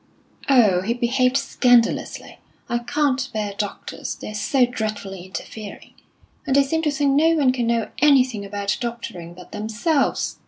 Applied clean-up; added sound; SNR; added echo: none; none; none; none.